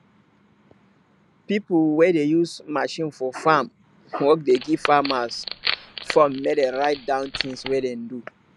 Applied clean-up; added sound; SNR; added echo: none; Wood; 9 dB; none.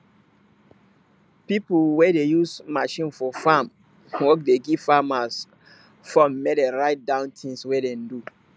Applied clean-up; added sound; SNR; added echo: none; none; none; none.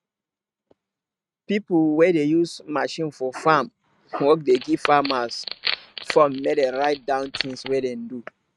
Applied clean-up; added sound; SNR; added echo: neural mask model RNNoise.